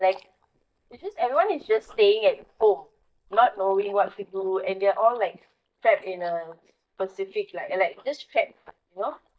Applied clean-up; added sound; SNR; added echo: neural mask model DeepFilterNet 3.